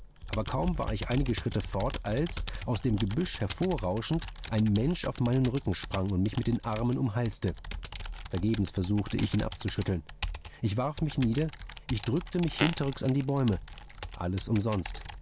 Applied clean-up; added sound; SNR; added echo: none; Computer keyboard + Fart; 9 dB; none.